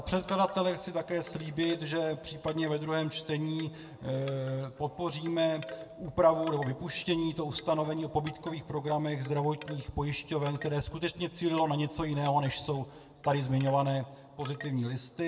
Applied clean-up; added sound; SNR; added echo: none; Wind chime / Wood; 20 dB; reverberation time 1.5 s.